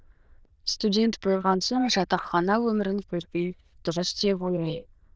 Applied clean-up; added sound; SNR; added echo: neural diffusion model UNIVERSE++.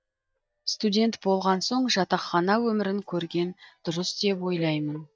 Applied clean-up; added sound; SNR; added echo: neural mask model DeepFilterNet 3.